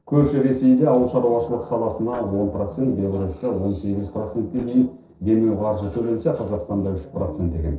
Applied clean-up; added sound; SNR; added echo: neural separator model SepFormer DNS4.